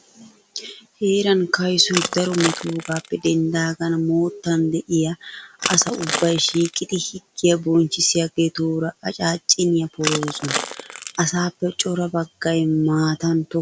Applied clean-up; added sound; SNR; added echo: none; Crushing; 8 dB; none.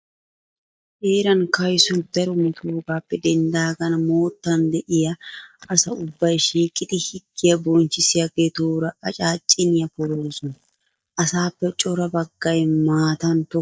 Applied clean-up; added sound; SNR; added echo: neural mask model DeepFilterNet 3.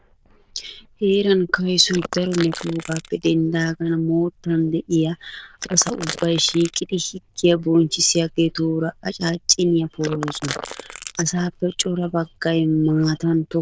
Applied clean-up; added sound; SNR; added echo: neural diffusion model UNIVERSE++.